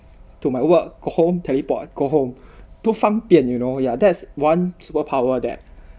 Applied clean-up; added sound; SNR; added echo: none; none; none; none.